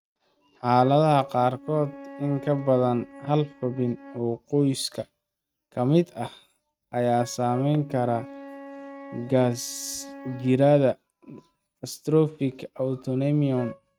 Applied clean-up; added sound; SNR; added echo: neural mask model RNNoise.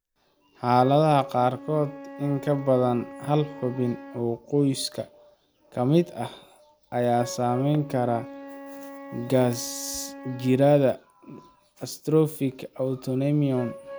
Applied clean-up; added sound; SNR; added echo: none; Wind instrument, woodwind instrument; 17 dB; none.